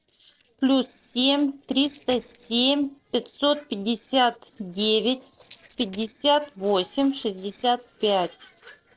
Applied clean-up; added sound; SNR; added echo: neural separator model SepFormer DNS4.